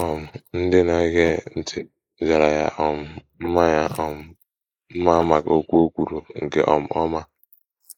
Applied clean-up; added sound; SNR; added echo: neural mask model Resemble Enhance denoiser.